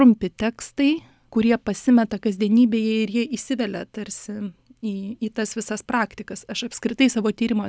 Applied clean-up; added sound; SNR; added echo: none; none; none; none.